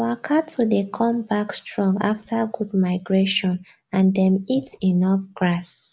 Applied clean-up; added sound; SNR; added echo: none; Breathing; 19 dB; none.